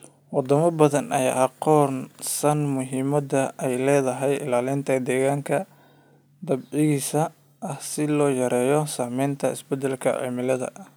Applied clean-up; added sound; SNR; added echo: none; none; none; none.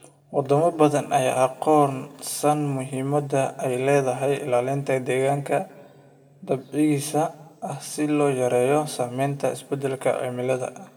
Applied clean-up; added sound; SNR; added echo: none; none; none; reverberation time 0.3 s.